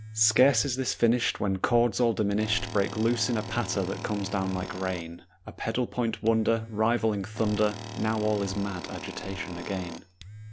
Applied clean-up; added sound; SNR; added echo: none; Domestic sounds, home sounds + Tools; 13 dB; none.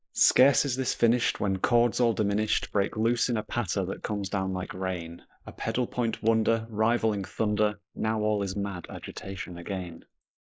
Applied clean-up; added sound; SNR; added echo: neural mask model Resemble Enhance denoiser.